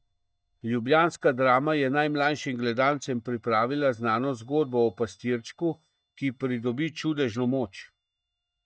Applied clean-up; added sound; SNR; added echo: neural mask model DeepFilterNet 3.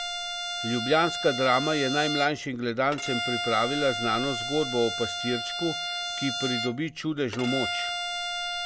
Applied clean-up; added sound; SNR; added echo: none; Bowed string instrument; 4 dB; none.